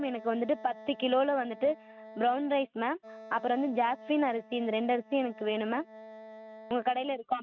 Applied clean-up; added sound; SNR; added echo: neural mask model RNNoise.